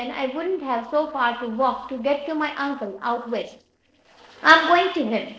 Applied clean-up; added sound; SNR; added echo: neural separator model SepFormer DNS4.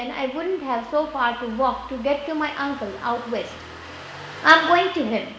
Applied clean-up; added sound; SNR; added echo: none; Engine starting; 17 dB; reverberation time 1.0 s.